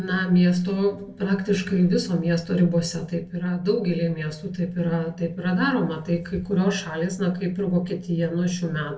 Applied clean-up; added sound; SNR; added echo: none; none; none; reverberation time 0.2 s.